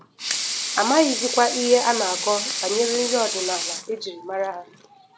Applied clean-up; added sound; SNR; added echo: none; Sink (filling or washing) / Water tap, faucet / Liquid; 4 dB; none.